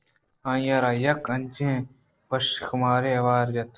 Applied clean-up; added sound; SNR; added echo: neural separator model SepFormer DNS4.